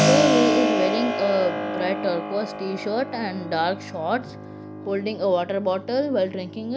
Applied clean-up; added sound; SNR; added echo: none; Keyboard (musical); 1 dB; none.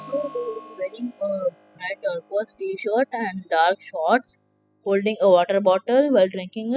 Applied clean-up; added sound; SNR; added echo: classical method spectral subtraction.